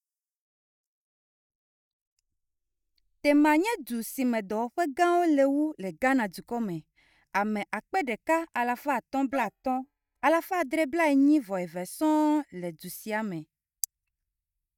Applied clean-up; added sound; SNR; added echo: neural mask model DeepFilterNet 3.